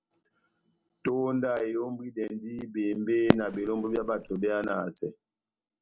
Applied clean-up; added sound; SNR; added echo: none; Fireworks; 0 dB; none.